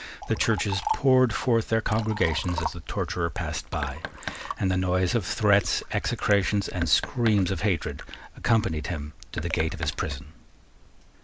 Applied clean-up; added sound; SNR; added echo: none; Liquid + Knock; 13 dB; none.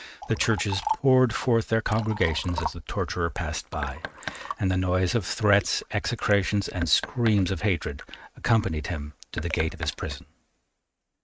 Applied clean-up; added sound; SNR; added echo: neural mask model RNNoise.